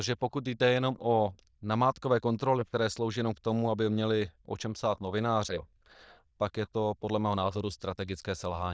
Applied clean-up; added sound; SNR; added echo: neural diffusion model UNIVERSE++.